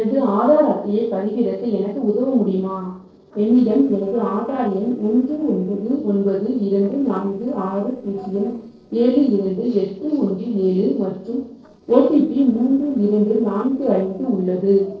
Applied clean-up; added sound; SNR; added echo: neural separator model SepFormer DNS4.